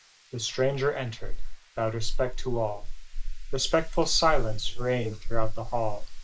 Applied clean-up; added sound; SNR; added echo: neural mask model Resemble Enhance denoiser.